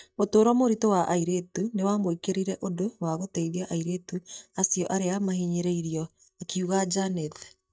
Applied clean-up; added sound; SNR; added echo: neural mask model DeepFilterNet 3.